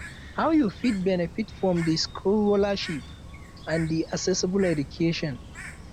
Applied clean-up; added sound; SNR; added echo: none; Bird; 15 dB; none.